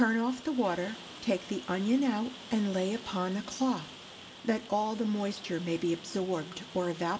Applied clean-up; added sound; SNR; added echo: none; Rain; 16 dB; reverberation time 1.3 s.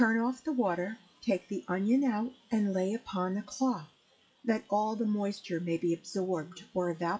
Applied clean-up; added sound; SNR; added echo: classical method WPE with log-MMSE.